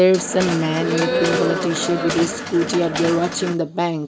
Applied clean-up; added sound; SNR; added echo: none; Mechanisms + Crowd; 4 dB; none.